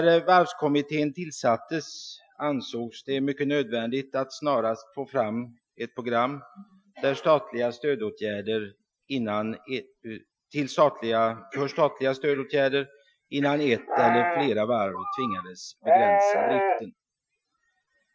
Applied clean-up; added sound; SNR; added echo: classical method Wiener filter.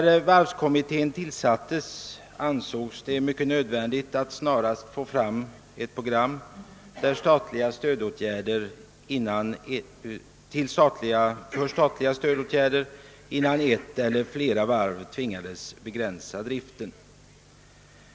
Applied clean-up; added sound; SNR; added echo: none; none; none; none.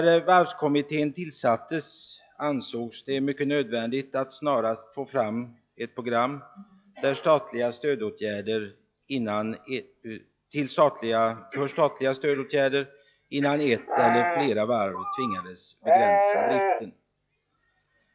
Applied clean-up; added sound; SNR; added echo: classical method log-MMSE.